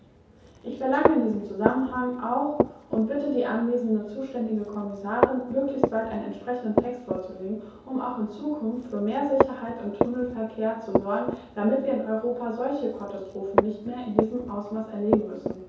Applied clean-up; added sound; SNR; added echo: none; Walk, footsteps; 3 dB; reverberation time 0.7 s.